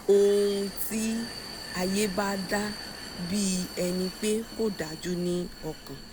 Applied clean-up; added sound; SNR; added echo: none; Vehicle; 12 dB; none.